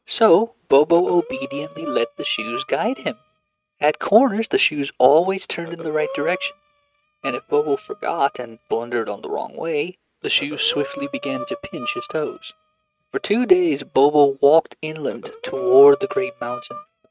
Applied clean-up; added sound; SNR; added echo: neural mask model RNNoise.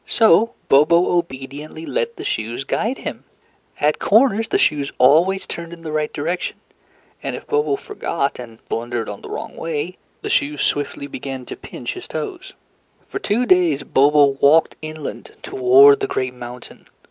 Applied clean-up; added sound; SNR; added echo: none; none; none; none.